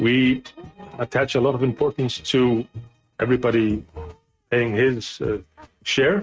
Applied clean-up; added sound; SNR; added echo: neural mask model RNNoise.